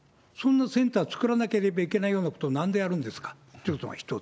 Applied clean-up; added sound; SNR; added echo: none; none; none; none.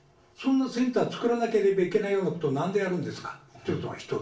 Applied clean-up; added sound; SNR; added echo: none; none; none; reverberation time 0.3 s.